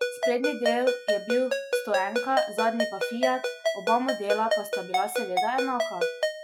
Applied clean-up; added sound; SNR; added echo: classical method Wiener filter.